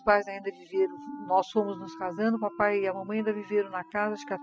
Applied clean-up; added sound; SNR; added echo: classical method spectral subtraction.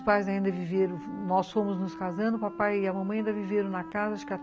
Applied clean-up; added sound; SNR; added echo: none; Wind instrument, woodwind instrument; 14 dB; none.